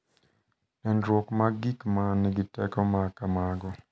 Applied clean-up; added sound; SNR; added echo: none; none; none; none.